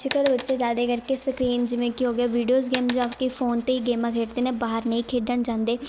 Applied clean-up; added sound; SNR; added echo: none; Coin (dropping); 13 dB; none.